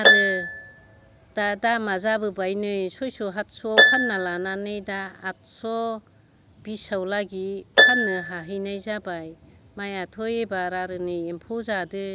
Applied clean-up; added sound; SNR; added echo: none; Harp; -3 dB; none.